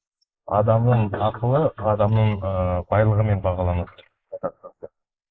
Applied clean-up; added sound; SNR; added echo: neural mask model Resemble Enhance denoiser.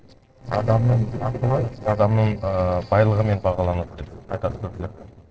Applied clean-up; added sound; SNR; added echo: neural separator model SepFormer DNS4.